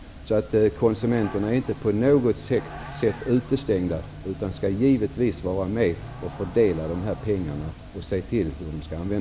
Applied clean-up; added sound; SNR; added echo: none; Vehicle; 17 dB; none.